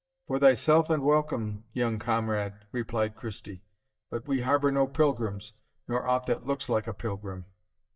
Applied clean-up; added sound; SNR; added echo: neural mask model DeepFilterNet 3.